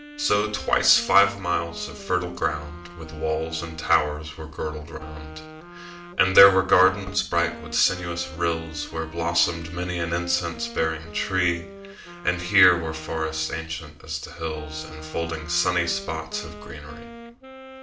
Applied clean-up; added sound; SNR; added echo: none; Wind instrument, woodwind instrument; 16 dB; reverberation time 0.4 s.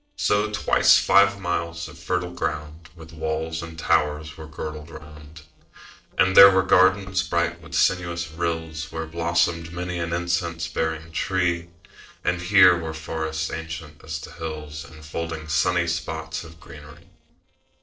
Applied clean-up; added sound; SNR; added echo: neural separator model SepFormer DNS4.